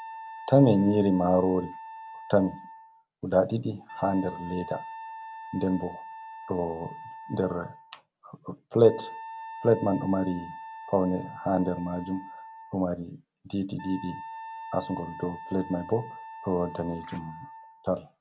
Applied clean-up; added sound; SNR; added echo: none; Wind instrument, woodwind instrument; 14 dB; none.